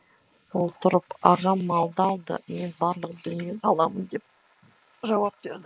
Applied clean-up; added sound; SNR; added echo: neural mask model Resemble Enhance denoiser.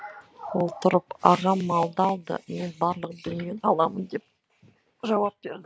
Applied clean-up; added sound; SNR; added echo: none; none; none; none.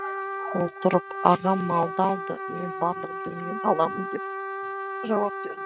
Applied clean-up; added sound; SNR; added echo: neural mask model RNNoise.